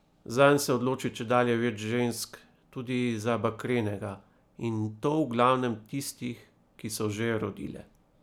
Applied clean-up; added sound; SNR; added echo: none; none; none; none.